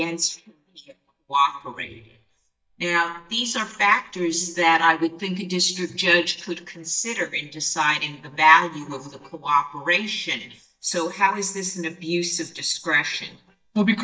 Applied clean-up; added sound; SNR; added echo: neural mask model DeepFilterNet 3.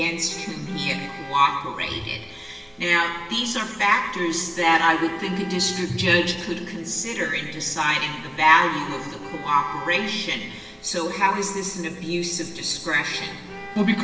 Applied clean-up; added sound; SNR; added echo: none; Traffic noise, roadway noise / Vehicle horn, car horn, honking; 18 dB; reverberation time 1.2 s.